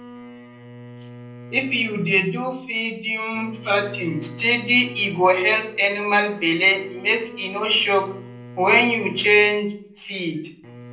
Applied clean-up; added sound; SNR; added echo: none; Bowed string instrument; 18 dB; reverberation time 0.6 s.